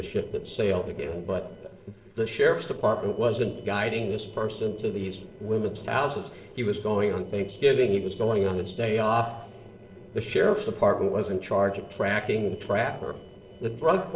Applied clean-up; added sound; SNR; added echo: neural separator model SepFormer DNS4.